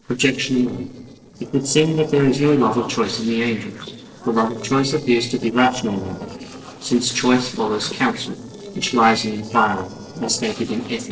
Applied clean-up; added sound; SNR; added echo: neural separator model SepFormer DNS4.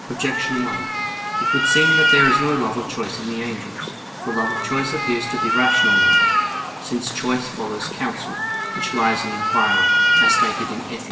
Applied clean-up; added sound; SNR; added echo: none; Cat; -4 dB; reverberation time 1.4 s.